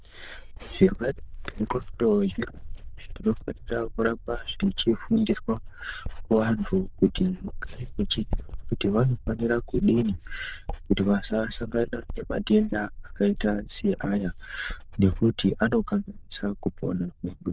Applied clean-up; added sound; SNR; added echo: neural diffusion model UNIVERSE++.